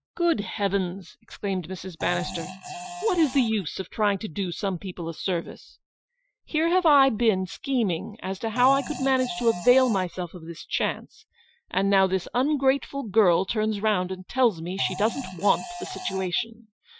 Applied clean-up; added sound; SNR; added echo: classical method Wiener filter.